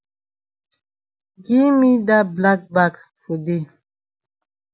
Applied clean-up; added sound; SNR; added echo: none; none; none; none.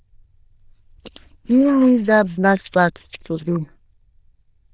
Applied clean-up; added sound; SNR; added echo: neural diffusion model UNIVERSE++.